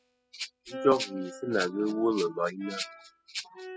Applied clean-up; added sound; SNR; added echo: classical method spectral subtraction.